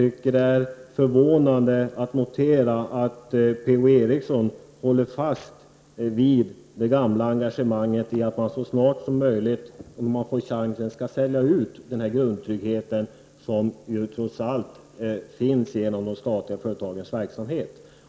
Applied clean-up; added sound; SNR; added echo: none; none; none; none.